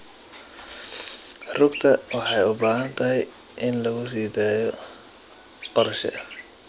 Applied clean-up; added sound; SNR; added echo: none; none; none; none.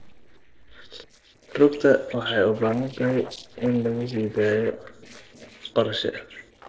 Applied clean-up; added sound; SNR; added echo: neural separator model SepFormer DNS4.